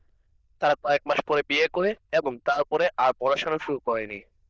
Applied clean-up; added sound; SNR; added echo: neural diffusion model UNIVERSE++.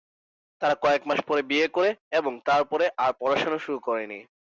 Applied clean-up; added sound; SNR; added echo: none; none; none; none.